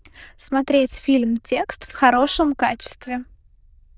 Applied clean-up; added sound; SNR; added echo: neural diffusion model UNIVERSE++.